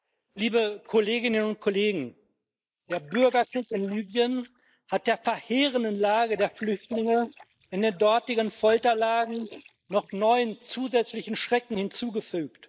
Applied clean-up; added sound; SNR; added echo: neural mask model Resemble Enhance denoiser.